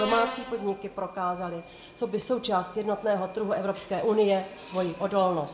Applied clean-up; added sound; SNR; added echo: none; Subway, metro, underground; 14 dB; reverberation time 0.9 s.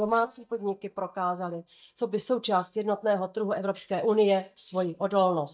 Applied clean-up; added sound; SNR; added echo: neural mask model DeepFilterNet 3.